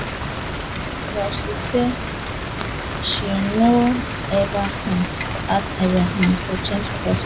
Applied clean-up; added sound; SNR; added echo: none; Rain; 4 dB; none.